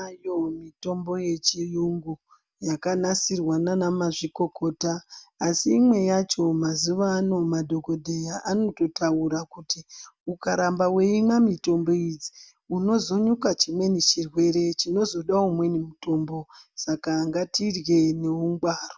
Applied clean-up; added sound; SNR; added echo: none; none; none; none.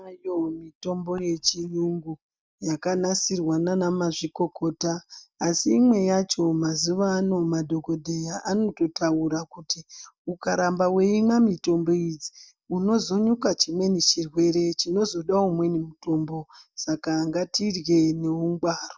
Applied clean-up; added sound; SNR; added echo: neural mask model DeepFilterNet 3.